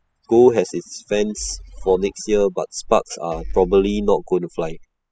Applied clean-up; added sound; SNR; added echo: classical method spectral subtraction.